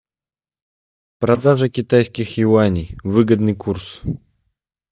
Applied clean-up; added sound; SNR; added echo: neural mask model DeepFilterNet 3.